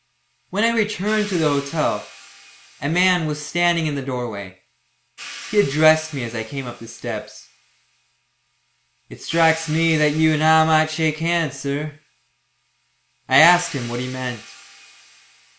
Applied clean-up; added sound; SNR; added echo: none; Hi-hat; 19 dB; none.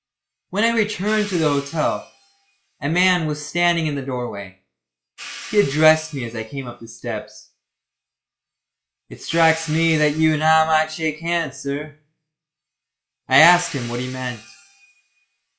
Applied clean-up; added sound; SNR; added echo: classical method log-MMSE.